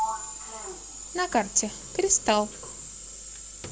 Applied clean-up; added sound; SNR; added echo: none; Sliding door; 11 dB; none.